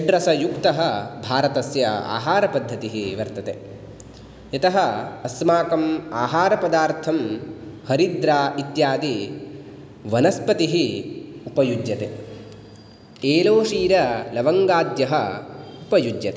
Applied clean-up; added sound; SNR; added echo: none; none; none; none.